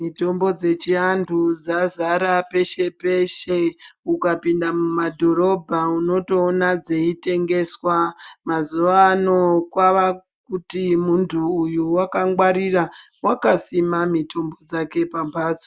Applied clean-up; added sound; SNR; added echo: neural mask model DeepFilterNet 3.